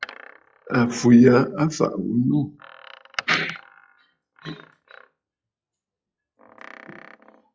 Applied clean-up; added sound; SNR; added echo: classical method log-MMSE.